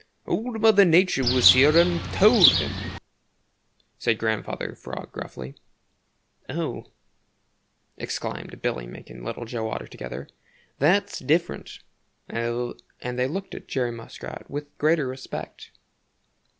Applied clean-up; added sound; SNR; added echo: none; Bird; -3 dB; none.